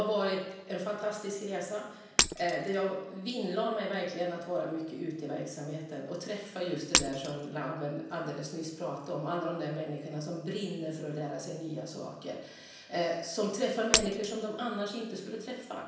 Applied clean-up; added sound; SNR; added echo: none; Shatter; -1 dB; reverberation time 0.9 s.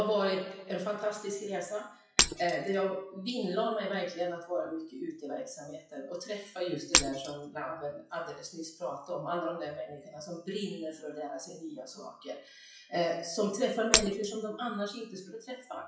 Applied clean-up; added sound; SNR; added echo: classical method WPE with log-MMSE.